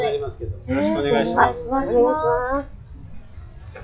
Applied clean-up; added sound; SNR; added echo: classical method log-MMSE.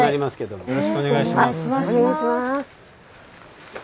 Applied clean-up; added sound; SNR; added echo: none; none; none; none.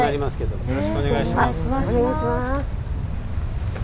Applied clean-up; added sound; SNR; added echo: none; Wind; 1 dB; none.